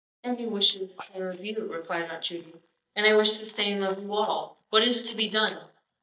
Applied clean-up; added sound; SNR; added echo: neural mask model DeepFilterNet 3.